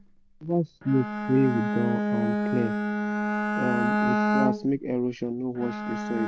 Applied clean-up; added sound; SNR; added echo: none; Bowed string instrument; 0 dB; none.